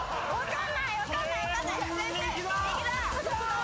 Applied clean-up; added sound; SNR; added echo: none; none; none; none.